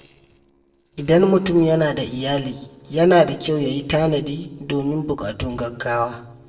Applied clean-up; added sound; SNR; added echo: neural separator model SepFormer DNS4.